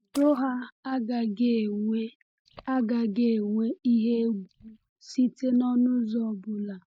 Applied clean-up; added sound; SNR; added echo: neural mask model DeepFilterNet 3.